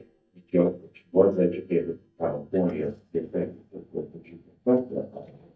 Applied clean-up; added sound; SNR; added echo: neural mask model DeepFilterNet 3.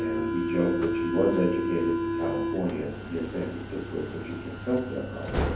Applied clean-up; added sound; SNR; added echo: none; Subway, metro, underground; 1 dB; reverberation time 0.7 s.